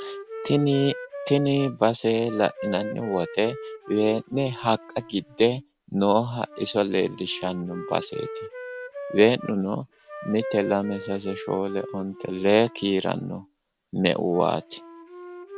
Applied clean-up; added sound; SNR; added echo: none; Wind instrument, woodwind instrument; 13 dB; none.